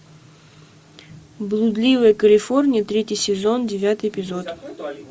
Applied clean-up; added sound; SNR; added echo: none; none; none; none.